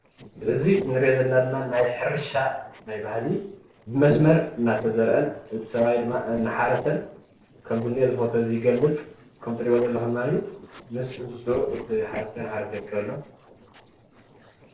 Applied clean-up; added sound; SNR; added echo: neural separator model SepFormer DNS4.